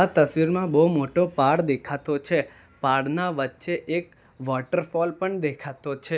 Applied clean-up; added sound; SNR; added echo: none; none; none; none.